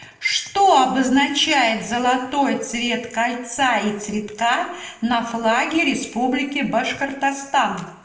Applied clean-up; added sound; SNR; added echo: none; none; none; reverberation time 0.9 s.